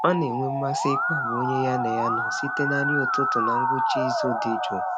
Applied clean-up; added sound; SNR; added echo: none; Musical instrument; -2 dB; none.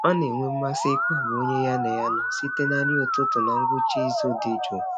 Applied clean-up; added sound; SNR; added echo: classical method Wiener filter.